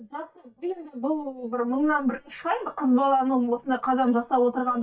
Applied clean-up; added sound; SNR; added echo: neural mask model DeepFilterNet 3.